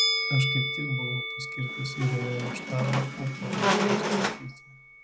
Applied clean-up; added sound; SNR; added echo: none; Squeak + Musical instrument; -3 dB; none.